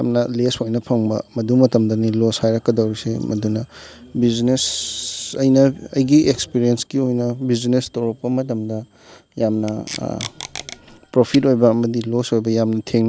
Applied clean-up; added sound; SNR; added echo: none; Packing tape, duct tape; 15 dB; none.